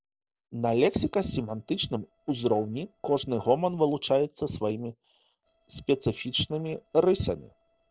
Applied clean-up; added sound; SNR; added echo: neural separator model SepFormer DNS4.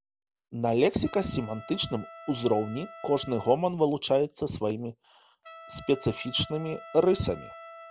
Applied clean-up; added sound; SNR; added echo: none; Trumpet; 19 dB; none.